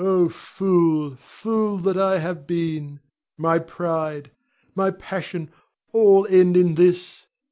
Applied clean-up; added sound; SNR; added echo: none; none; none; none.